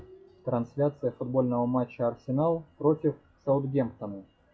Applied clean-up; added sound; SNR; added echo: classical method log-MMSE.